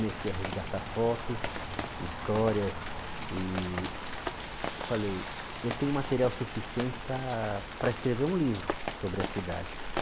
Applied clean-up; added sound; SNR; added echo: none; Rain; 4 dB; none.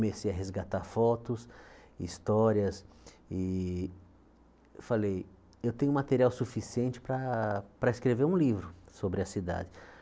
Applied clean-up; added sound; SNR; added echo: none; none; none; none.